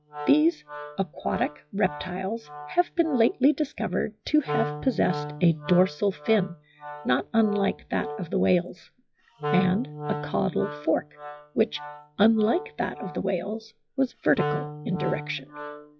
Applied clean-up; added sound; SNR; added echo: classical method log-MMSE.